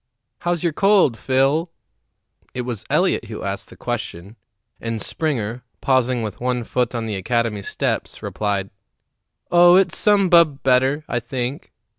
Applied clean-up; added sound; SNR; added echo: none; none; none; none.